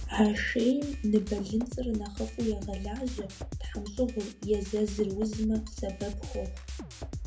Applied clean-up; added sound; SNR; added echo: none; Drum kit; 8 dB; reverberation time 0.3 s.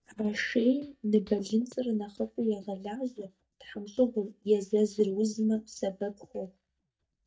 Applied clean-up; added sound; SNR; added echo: neural mask model DeepFilterNet 3.